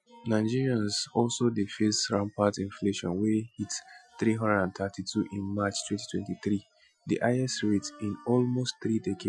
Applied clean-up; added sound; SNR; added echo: classical method Wiener filter.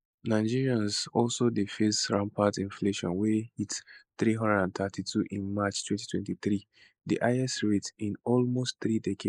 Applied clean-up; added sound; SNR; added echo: neural mask model Resemble Enhance denoiser.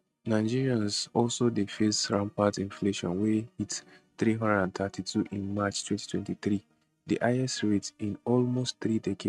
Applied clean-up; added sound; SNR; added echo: neural mask model RNNoise.